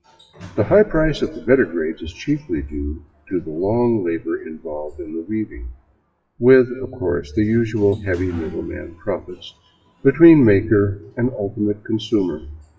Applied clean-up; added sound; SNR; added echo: classical method WPE with log-MMSE.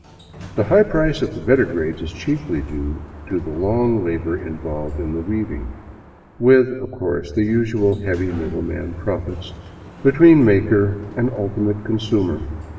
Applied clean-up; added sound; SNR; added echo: none; Sliding door; 19 dB; reverberation time 1.6 s.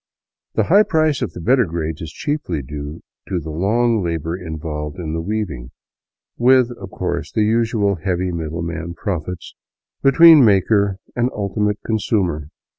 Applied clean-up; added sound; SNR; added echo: none; none; none; none.